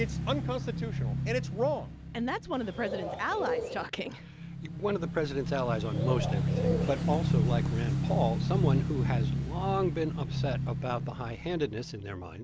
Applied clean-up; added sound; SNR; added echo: none; Motorcycle / Engine + Bird; -2 dB; none.